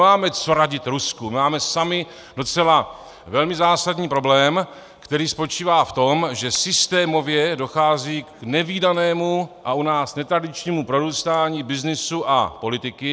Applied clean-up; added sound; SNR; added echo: none; none; none; none.